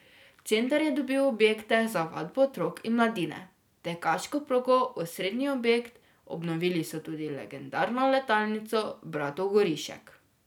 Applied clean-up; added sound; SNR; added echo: none; none; none; none.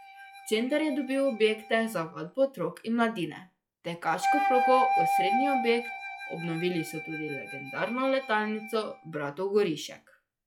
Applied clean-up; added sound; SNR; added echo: classical method log-MMSE.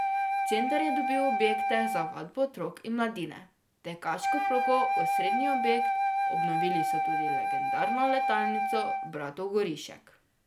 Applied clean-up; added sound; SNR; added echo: none; Wind instrument, woodwind instrument; -3 dB; none.